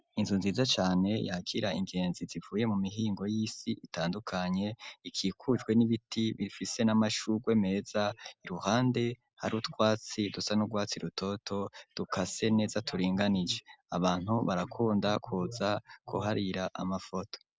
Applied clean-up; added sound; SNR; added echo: none; none; none; none.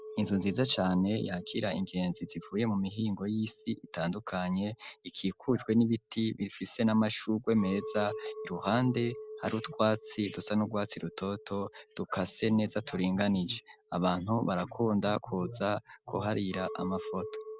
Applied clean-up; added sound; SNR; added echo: none; Chink, clink; 16 dB; none.